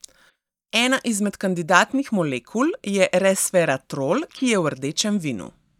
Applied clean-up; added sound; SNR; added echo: neural mask model DeepFilterNet 3.